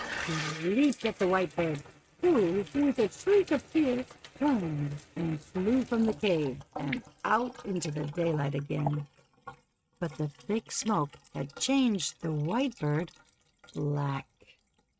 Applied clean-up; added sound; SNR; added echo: neural mask model RNNoise.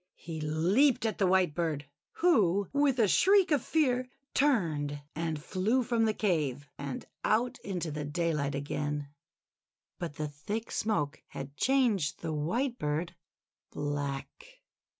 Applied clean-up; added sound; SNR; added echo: none; none; none; none.